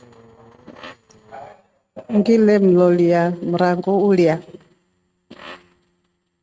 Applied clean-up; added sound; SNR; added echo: neural mask model RNNoise.